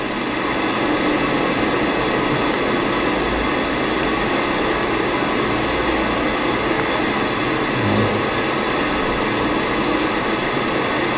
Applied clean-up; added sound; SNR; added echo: none; Boiling; 16 dB; reverberation time 1.2 s.